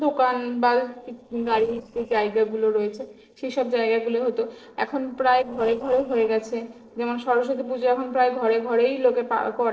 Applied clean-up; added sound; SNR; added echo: neural separator model SepFormer DNS4.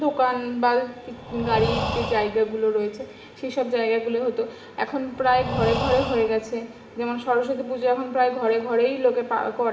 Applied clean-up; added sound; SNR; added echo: none; Breathing; 7 dB; reverberation time 0.8 s.